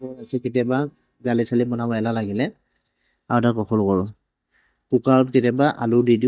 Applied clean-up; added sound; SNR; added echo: neural mask model DeepFilterNet 3.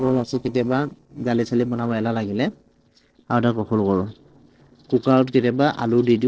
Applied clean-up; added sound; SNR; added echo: neural separator model SepFormer DNS4.